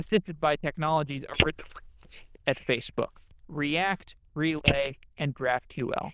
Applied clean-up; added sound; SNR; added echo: neural diffusion model UNIVERSE++.